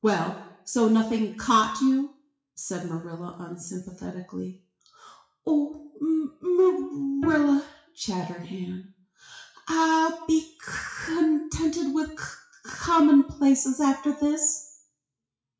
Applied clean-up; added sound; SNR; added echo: classical method WPE with log-MMSE.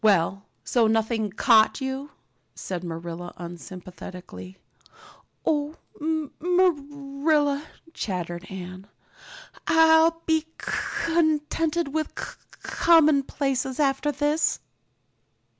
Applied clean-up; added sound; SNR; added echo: none; none; none; none.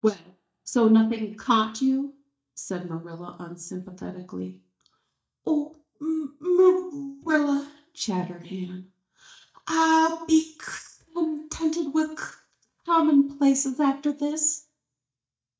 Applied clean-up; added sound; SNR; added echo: neural mask model DeepFilterNet 3.